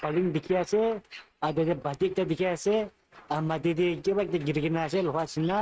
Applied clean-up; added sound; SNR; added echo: neural mask model RNNoise.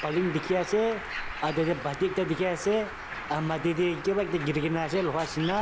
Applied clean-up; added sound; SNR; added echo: none; Bird; 10 dB; none.